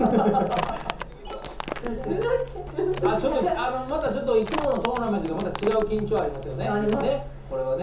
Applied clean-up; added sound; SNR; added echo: none; Livestock, farm animals, working animals; 10 dB; reverberation time 0.6 s.